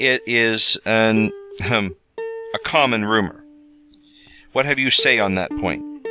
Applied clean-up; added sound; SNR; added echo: none; Plucked string instrument; 13 dB; none.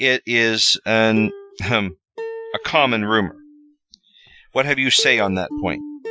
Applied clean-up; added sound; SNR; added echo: classical method Wiener filter.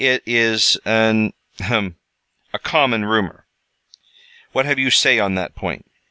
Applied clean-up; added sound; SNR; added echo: none; none; none; none.